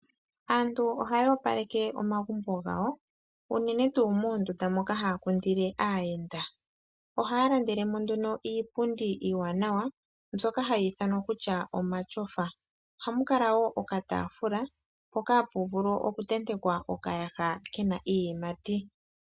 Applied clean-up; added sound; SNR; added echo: none; none; none; none.